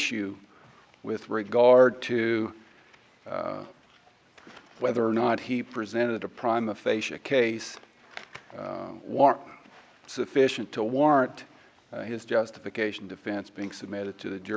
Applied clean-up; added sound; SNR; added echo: none; none; none; none.